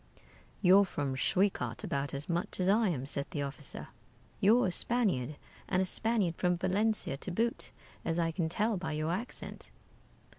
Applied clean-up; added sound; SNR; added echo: none; none; none; none.